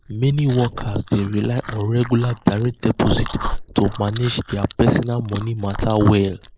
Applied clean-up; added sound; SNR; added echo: neural mask model Resemble Enhance denoiser.